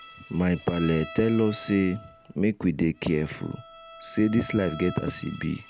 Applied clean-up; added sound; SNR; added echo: none; Bowed string instrument; 17 dB; none.